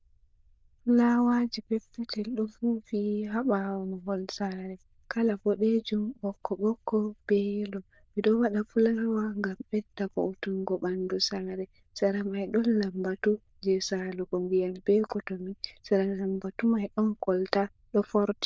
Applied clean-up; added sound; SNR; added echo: neural diffusion model UNIVERSE++.